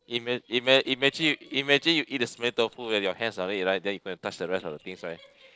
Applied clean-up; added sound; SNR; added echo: neural separator model SepFormer DNS4.